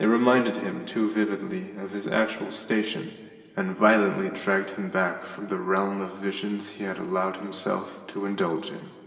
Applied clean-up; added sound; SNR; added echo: none; none; none; reverberation time 2.8 s.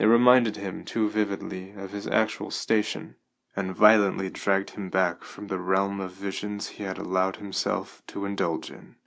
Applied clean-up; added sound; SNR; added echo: none; none; none; none.